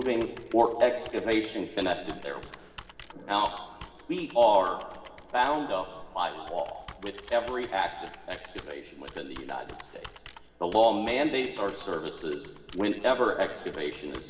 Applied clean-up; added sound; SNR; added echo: none; Computer keyboard; 18 dB; reverberation time 2.0 s.